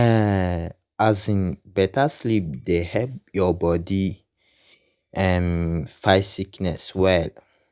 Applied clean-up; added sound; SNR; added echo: neural mask model DeepFilterNet 3.